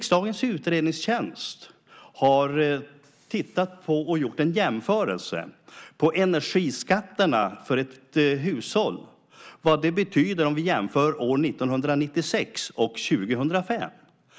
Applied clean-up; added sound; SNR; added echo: none; none; none; none.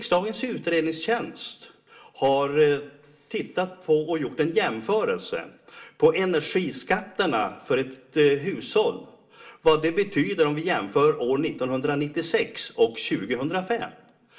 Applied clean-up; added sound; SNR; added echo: none; none; none; reverberation time 0.5 s.